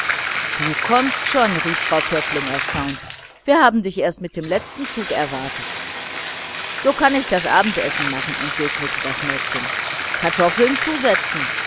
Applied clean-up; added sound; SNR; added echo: none; Bathtub (filling or washing); 3 dB; none.